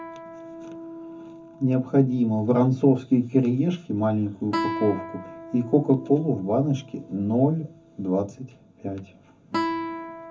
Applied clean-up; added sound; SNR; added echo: none; Guitar; 11 dB; reverberation time 0.3 s.